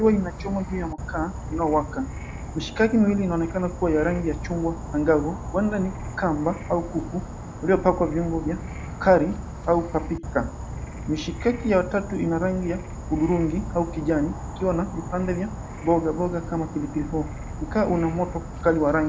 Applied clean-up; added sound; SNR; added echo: none; Insect / Frog; 9 dB; none.